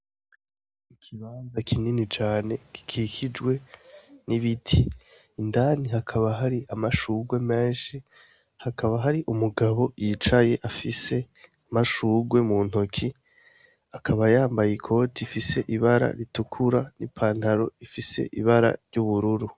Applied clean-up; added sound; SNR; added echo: none; none; none; none.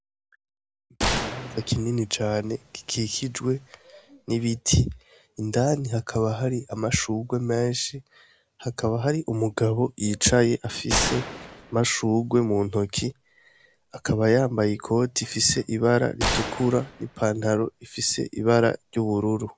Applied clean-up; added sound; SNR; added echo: none; Gunshot, gunfire; 9 dB; none.